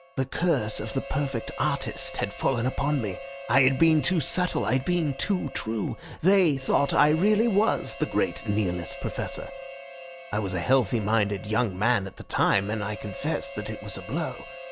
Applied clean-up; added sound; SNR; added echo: none; Harmonica; 14 dB; none.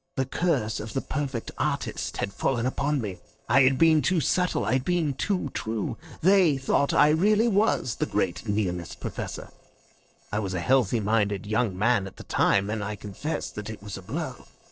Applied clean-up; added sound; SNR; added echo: neural separator model SepFormer DNS4.